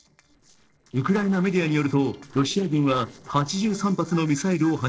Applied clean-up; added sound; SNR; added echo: neural separator model SepFormer DNS4.